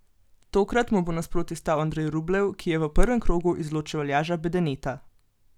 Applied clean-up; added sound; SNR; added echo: none; none; none; none.